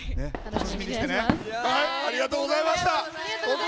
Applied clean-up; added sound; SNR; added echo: none; Fireworks; 7 dB; none.